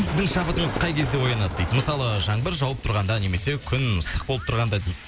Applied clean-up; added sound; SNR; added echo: none; Run; 11 dB; none.